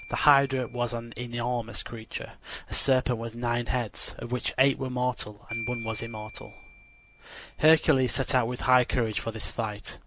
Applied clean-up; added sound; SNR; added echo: none; Marimba, xylophone; 19 dB; none.